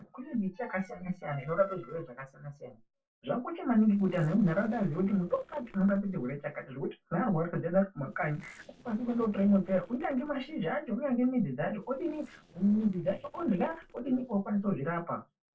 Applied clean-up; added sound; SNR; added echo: neural separator model SepFormer DNS4.